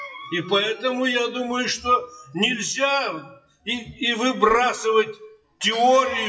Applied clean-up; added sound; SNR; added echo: classical method WPE with log-MMSE.